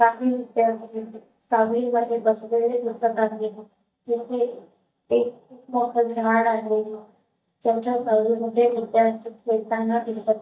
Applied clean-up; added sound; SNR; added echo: neural mask model DeepFilterNet 3.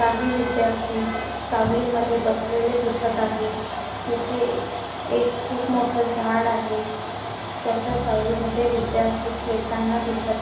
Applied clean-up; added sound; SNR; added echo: none; Bass guitar; 17 dB; reverberation time 0.9 s.